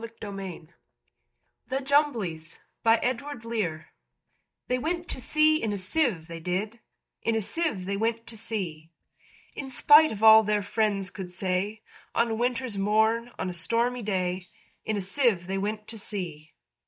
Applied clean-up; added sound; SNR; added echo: neural mask model DeepFilterNet 3.